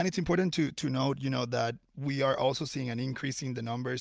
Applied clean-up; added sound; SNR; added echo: none; none; none; none.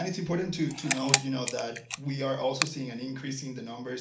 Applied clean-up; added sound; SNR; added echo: none; Camera; 2 dB; reverberation time 0.4 s.